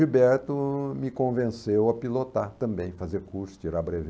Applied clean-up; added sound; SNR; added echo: none; none; none; none.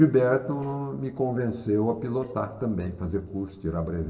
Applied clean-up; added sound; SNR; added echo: neural separator model SepFormer DNS4.